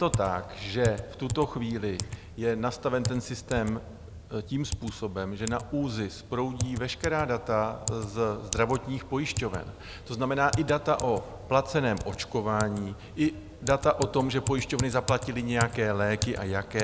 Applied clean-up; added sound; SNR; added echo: none; Typing; 8 dB; none.